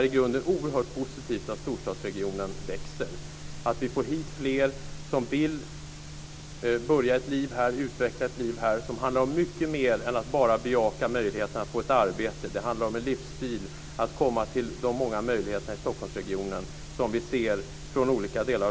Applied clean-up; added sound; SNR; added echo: none; Livestock, farm animals, working animals; 13 dB; none.